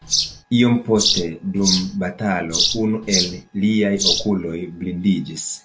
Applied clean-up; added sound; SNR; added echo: none; Bird vocalization, bird call, bird song; 3 dB; none.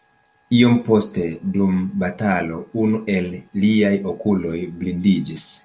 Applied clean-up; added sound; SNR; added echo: none; none; none; none.